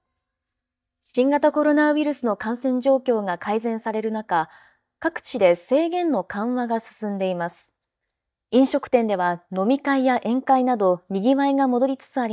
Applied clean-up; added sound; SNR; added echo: neural mask model DeepFilterNet 3.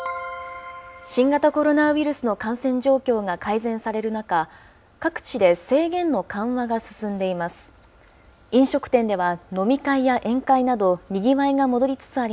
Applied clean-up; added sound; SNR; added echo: none; none; none; none.